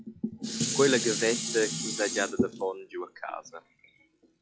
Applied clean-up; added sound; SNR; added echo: classical method log-MMSE.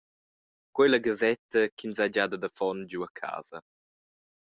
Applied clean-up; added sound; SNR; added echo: none; none; none; none.